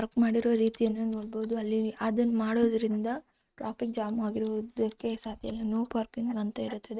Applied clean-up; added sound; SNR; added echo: neural mask model RNNoise.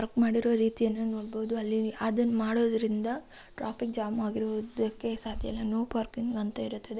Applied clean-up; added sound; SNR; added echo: none; none; none; none.